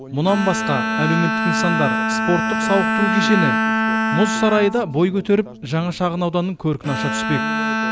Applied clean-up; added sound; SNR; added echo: none; Bowed string instrument; 1 dB; none.